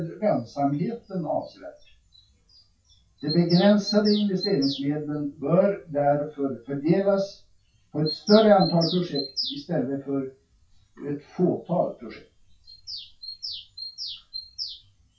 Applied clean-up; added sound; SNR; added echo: classical method WPE with log-MMSE.